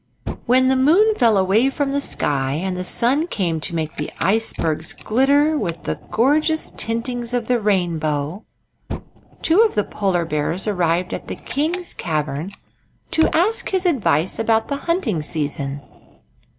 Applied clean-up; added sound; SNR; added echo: none; Fire + Camera; 16 dB; none.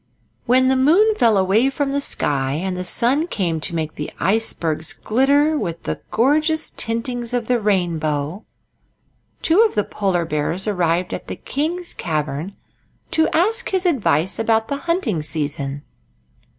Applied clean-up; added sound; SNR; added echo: none; none; none; none.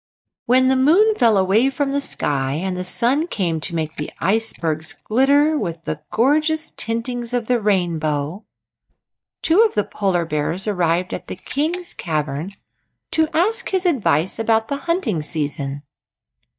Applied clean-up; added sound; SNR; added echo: neural mask model DeepFilterNet 3.